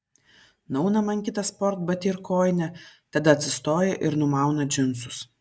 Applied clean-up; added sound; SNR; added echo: none; none; none; none.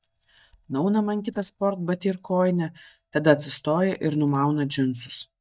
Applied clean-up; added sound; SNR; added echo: neural mask model DeepFilterNet 3.